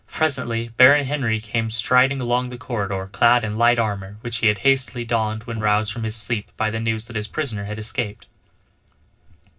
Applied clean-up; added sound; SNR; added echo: neural separator model SepFormer DNS4.